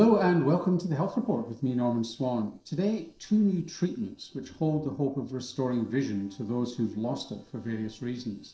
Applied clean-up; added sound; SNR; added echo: neural separator model SepFormer DNS4.